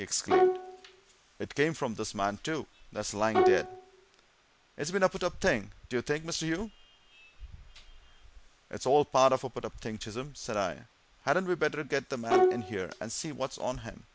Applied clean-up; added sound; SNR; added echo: none; Bowed string instrument; -4 dB; none.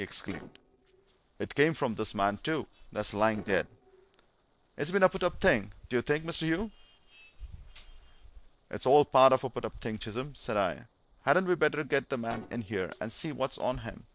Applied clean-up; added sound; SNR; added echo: neural separator model SepFormer DNS4.